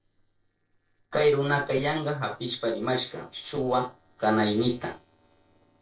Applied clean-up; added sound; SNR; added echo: neural separator model SepFormer DNS4.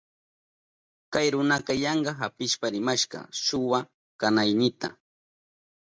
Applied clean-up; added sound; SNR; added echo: none; none; none; none.